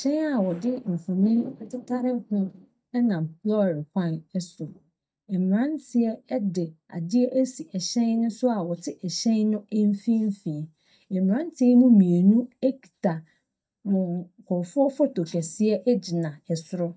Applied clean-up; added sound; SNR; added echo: neural mask model DeepFilterNet 3.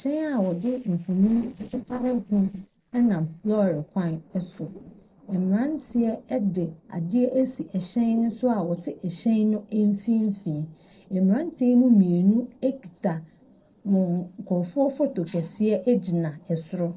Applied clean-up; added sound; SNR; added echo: neural separator model SepFormer DNS4.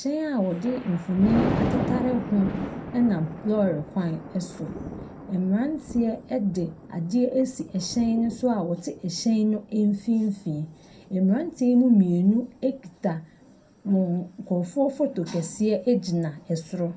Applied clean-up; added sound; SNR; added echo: none; Thunder; 10 dB; reverberation time 0.2 s.